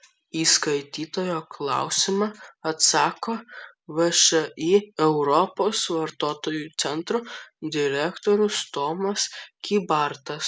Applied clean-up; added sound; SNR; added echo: none; none; none; none.